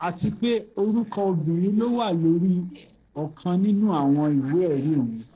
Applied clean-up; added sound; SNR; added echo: neural separator model SepFormer DNS4.